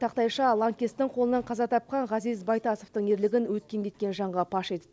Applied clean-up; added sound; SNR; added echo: none; none; none; none.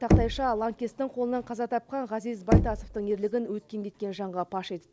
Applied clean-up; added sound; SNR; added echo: none; Knock; -1 dB; none.